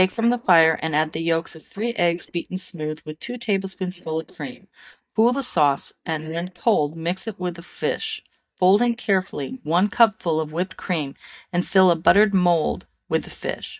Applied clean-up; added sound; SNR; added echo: neural mask model DeepFilterNet 3.